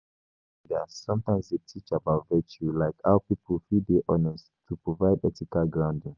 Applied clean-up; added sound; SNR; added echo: none; none; none; none.